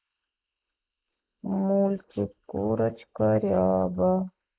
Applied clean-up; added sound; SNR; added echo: neural mask model Resemble Enhance denoiser.